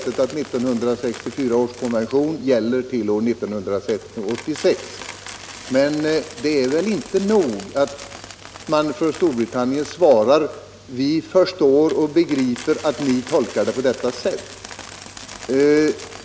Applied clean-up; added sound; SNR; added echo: none; Coin (dropping); 18 dB; none.